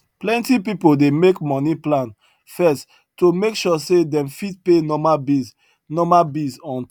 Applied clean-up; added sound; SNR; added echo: none; none; none; none.